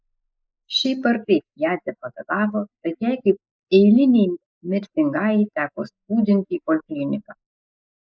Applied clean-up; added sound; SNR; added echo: neural mask model Resemble Enhance denoiser.